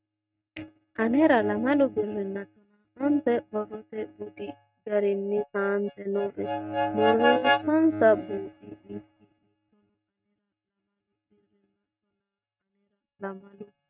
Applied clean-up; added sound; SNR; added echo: neural mask model RNNoise.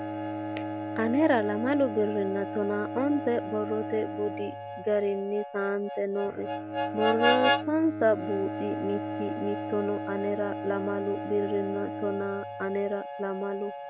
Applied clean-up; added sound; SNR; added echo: none; Bowed string instrument + Harmonica; 4 dB; none.